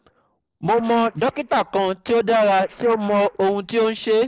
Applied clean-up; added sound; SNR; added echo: neural separator model SepFormer DNS4.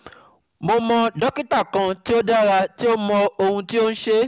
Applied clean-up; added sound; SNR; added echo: none; none; none; none.